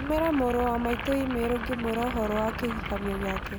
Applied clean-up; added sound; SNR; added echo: none; Subway, metro, underground / Train + Boiling; 6 dB; none.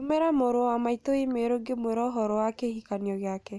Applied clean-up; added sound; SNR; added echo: none; none; none; none.